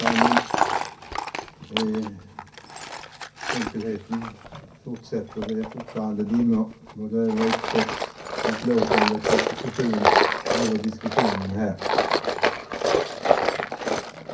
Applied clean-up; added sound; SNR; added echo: none; Tools; -2 dB; reverberation time 0.3 s.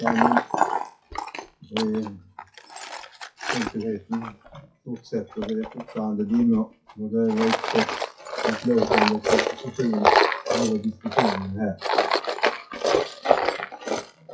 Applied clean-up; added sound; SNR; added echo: classical method WPE with log-MMSE.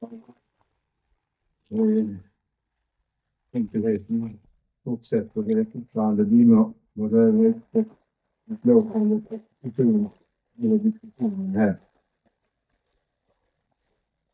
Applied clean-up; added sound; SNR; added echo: neural mask model DeepFilterNet 3.